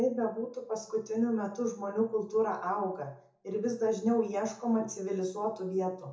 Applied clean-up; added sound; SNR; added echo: none; none; none; reverberation time 0.6 s.